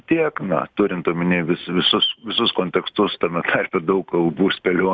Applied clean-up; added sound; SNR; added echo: none; none; none; none.